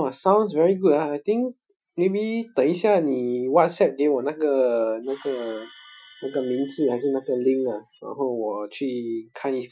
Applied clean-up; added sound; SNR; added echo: classical method Wiener filter.